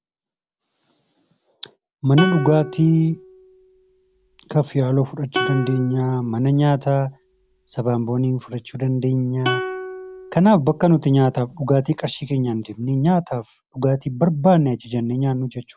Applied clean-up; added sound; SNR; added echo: none; Plucked string instrument; 11 dB; none.